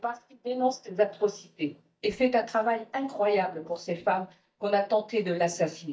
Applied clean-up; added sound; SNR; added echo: neural mask model DeepFilterNet 3.